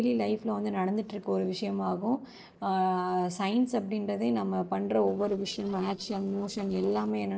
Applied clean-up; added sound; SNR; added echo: neural separator model SepFormer DNS4.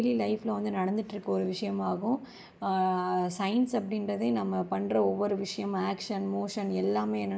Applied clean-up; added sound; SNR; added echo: none; none; none; none.